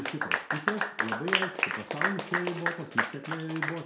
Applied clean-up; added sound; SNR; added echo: none; Applause / Clapping; -4 dB; reverberation time 0.6 s.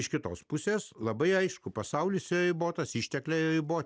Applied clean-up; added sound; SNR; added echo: none; none; none; none.